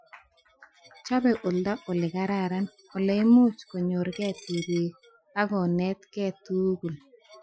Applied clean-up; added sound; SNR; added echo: classical method Wiener filter.